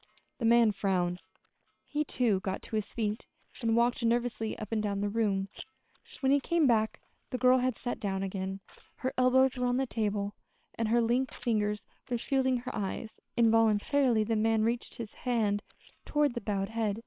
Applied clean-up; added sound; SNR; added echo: neural separator model SepFormer WHAM!.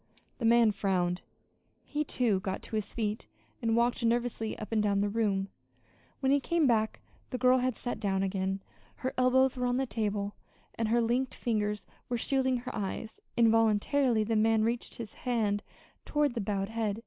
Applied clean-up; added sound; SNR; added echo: none; none; none; none.